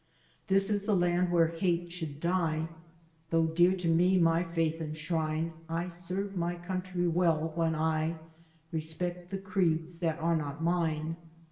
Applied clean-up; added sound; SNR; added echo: none; none; none; reverberation time 0.7 s.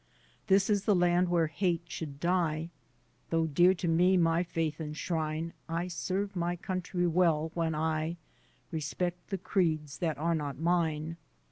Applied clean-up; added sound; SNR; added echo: none; none; none; none.